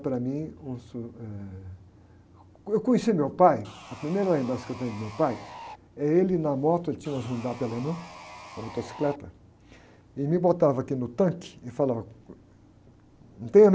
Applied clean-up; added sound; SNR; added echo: none; Sawing; 17 dB; none.